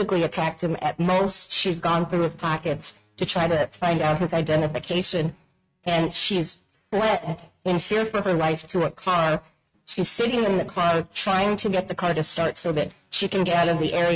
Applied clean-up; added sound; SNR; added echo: neural mask model RNNoise.